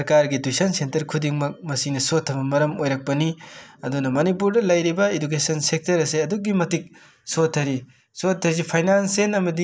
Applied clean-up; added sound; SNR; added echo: none; none; none; none.